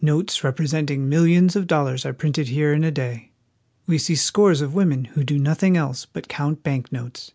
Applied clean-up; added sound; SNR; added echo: none; none; none; none.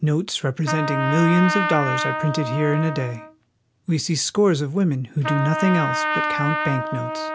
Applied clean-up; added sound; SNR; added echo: none; Trumpet; 4 dB; none.